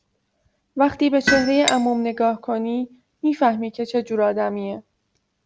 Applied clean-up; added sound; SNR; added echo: none; Cutlery, silverware / Dishes, pots, and pans + Tools; 7 dB; none.